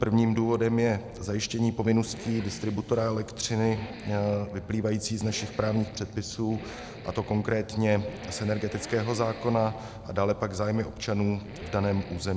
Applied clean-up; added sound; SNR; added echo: none; Accelerating, revving, vroom; 15 dB; none.